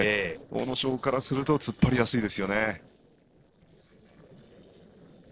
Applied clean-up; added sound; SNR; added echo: neural separator model SepFormer DNS4.